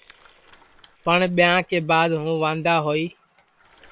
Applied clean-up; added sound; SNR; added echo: neural separator model SepFormer WHAM!.